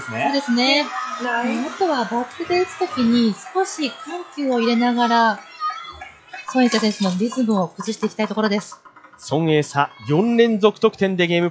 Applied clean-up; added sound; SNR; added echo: classical method log-MMSE.